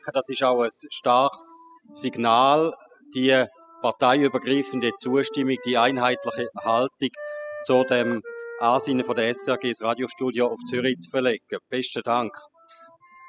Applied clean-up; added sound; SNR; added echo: classical method spectral subtraction.